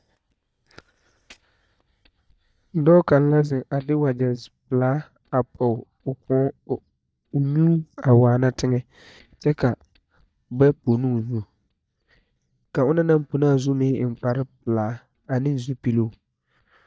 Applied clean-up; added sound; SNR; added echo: neural mask model DeepFilterNet 3.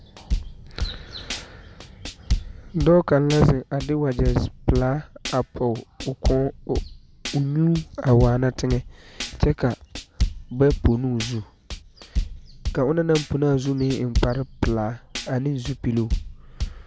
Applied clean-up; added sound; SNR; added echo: none; Drum / Drum kit; 7 dB; none.